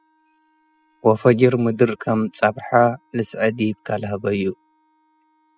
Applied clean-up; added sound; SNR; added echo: classical method spectral subtraction.